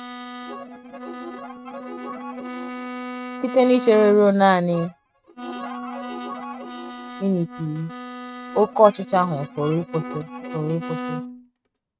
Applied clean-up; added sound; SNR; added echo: neural mask model RNNoise.